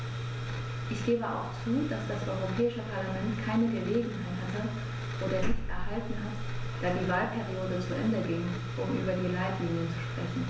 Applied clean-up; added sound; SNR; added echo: none; none; none; none.